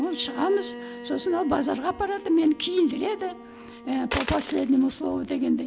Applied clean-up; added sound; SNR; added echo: none; Coin (dropping) + Bowed string instrument; 13 dB; none.